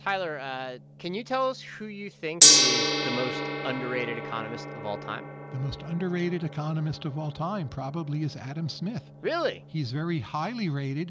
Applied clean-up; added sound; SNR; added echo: none; Gong; -2 dB; none.